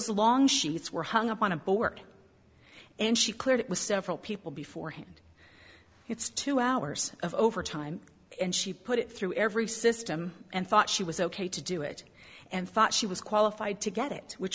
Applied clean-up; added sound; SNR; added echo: none; none; none; none.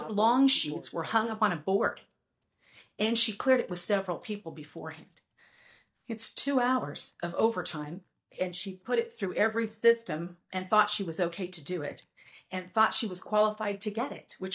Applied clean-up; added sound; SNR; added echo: neural mask model DeepFilterNet 3.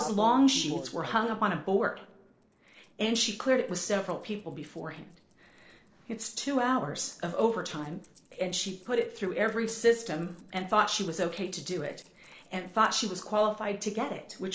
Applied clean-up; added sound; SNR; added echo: neural separator model SepFormer DNS4.